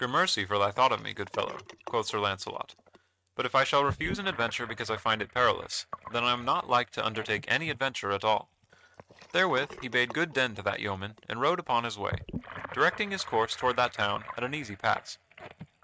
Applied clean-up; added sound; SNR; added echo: neural mask model RNNoise.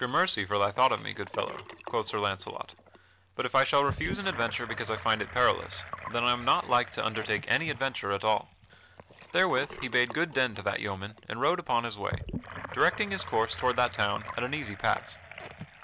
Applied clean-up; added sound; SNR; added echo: none; Sink (filling or washing) / Gurgling; 14 dB; none.